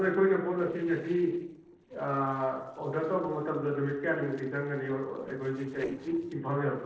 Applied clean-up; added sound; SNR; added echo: neural separator model SepFormer DNS4.